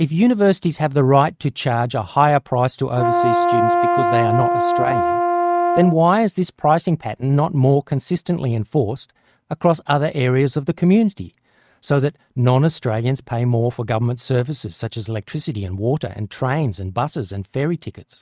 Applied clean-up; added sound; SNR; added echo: neural mask model RNNoise.